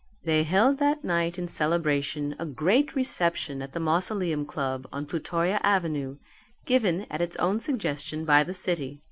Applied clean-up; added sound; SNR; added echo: none; none; none; none.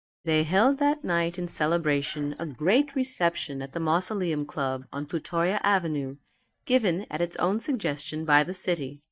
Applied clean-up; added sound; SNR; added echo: neural mask model DeepFilterNet 3.